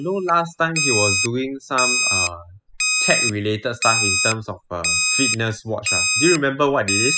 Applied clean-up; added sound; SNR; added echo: classical method spectral subtraction.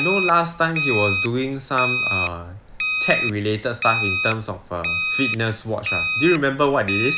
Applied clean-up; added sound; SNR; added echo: none; Alarm; -1 dB; none.